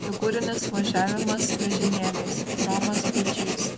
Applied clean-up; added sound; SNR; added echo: none; Writing; -1 dB; none.